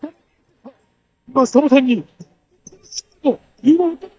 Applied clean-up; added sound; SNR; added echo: neural mask model DeepFilterNet 3.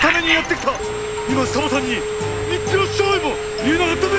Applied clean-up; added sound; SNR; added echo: none; Telephone; 3 dB; none.